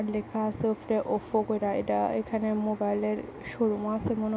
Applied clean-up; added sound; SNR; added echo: none; none; none; none.